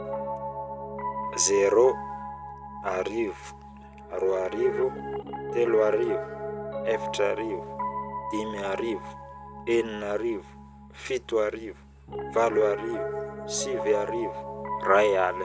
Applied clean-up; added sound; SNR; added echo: none; Piano; 7 dB; none.